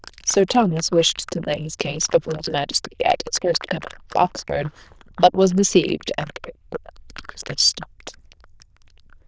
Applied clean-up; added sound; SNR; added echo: neural diffusion model UNIVERSE++.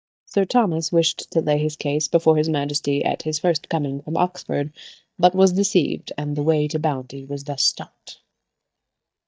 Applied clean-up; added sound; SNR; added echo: neural mask model DeepFilterNet 3.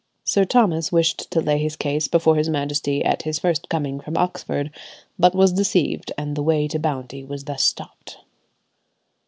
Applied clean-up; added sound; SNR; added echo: none; none; none; none.